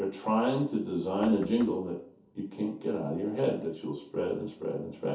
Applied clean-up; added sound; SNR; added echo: none; Knock; 18 dB; reverberation time 0.5 s.